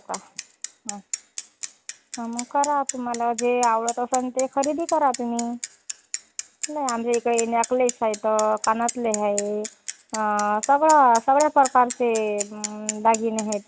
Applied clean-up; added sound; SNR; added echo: none; Bicycle; 12 dB; none.